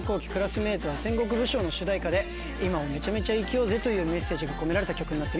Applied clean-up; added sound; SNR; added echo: none; none; none; none.